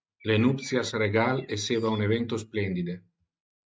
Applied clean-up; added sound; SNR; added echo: neural mask model RNNoise.